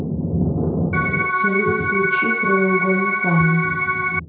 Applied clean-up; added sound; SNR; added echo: none; Organ; -1 dB; reverberation time 0.6 s.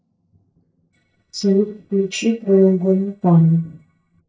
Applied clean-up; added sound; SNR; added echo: neural mask model DeepFilterNet 3.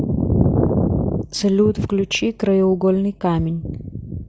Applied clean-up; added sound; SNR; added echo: none; none; none; none.